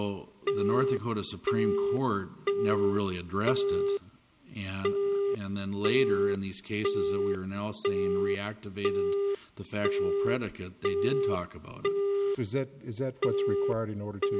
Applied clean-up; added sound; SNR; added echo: none; Telephone; -3 dB; none.